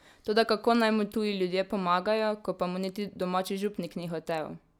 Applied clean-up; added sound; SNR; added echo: none; none; none; none.